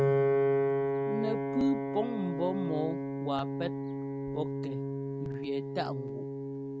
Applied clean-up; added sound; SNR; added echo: none; Piano; -4 dB; none.